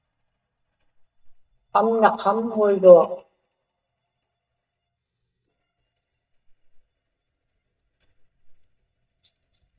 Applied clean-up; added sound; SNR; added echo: neural mask model DeepFilterNet 3.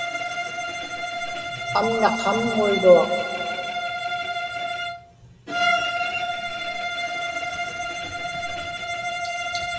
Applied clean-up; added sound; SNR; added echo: none; Bowed string instrument; 1 dB; reverberation time 2.3 s.